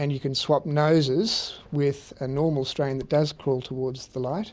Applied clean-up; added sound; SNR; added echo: none; none; none; none.